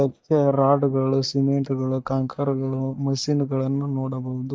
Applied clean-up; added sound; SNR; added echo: neural mask model DeepFilterNet 3.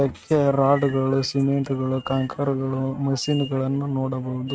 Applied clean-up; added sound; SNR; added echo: neural mask model RNNoise.